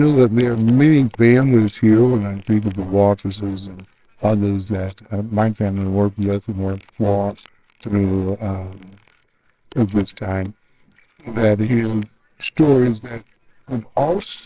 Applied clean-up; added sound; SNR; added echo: neural separator model SepFormer WHAMR!.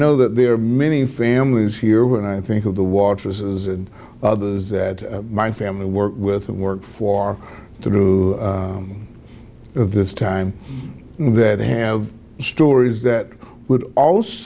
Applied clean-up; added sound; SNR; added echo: none; none; none; none.